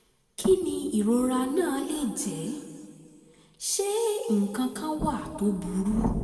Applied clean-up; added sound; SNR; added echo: none; none; none; reverberation time 2.4 s.